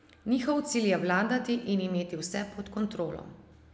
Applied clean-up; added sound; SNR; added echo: none; none; none; none.